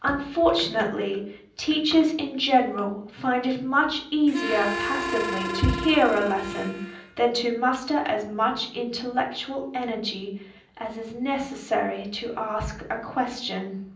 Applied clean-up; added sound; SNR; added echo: none; Harmonica; 6 dB; reverberation time 0.6 s.